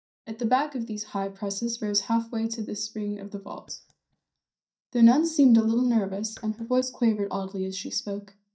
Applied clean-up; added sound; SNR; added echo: neural mask model DeepFilterNet 3.